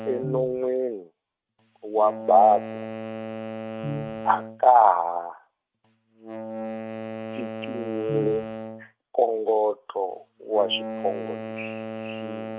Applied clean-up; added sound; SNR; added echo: neural mask model RNNoise.